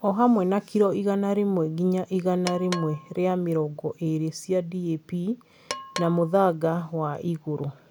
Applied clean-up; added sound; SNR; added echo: none; Percussion; 14 dB; none.